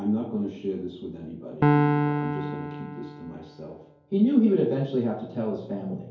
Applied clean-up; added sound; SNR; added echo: none; Piano; 0 dB; reverberation time 2.4 s.